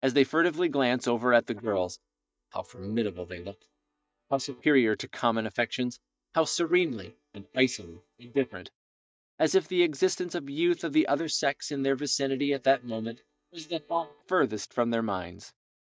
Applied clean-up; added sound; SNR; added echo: neural mask model DeepFilterNet 3.